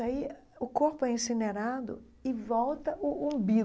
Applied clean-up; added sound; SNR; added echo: none; none; none; none.